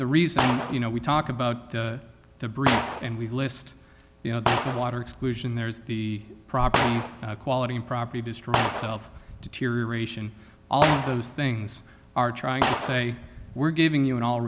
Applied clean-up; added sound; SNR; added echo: none; Gunshot, gunfire; 5 dB; none.